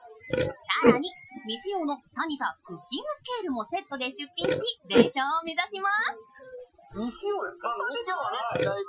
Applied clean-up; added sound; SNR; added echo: classical method Wiener filter.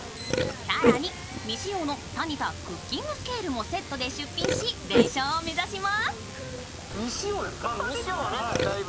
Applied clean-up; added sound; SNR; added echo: none; Burping, eructation; 0 dB; none.